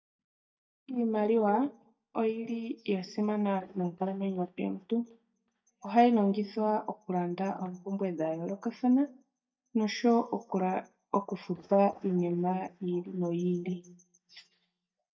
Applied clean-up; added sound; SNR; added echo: neural mask model DeepFilterNet 3.